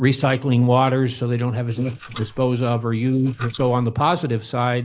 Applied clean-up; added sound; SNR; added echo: neural mask model Resemble Enhance denoiser.